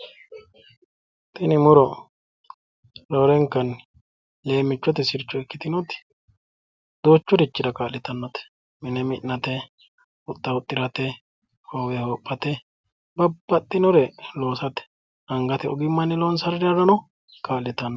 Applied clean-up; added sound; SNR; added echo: none; none; none; none.